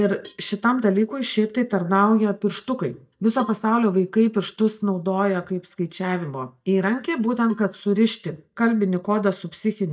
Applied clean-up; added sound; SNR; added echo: neural mask model DeepFilterNet 3.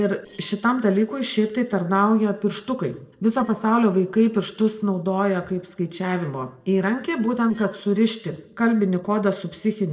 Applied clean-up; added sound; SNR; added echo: neural separator model SepFormer DNS4.